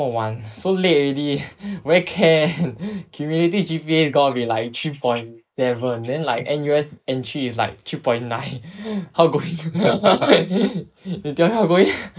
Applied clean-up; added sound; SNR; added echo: neural mask model Resemble Enhance denoiser.